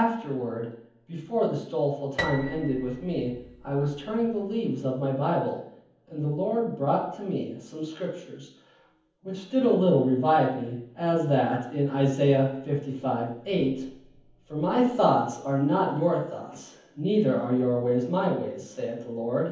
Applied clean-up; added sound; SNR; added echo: none; Piano; 13 dB; reverberation time 0.7 s.